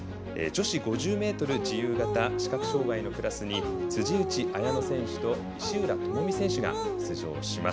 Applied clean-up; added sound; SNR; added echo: none; Dog; 2 dB; none.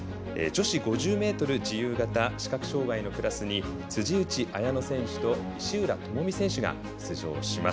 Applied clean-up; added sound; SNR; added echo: none; none; none; none.